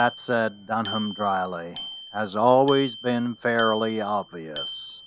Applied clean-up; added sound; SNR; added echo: none; Bicycle bell; 14 dB; none.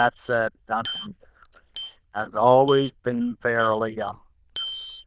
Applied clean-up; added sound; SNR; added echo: neural diffusion model UNIVERSE++.